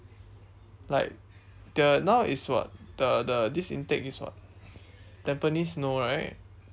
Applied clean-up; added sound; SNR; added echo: none; none; none; none.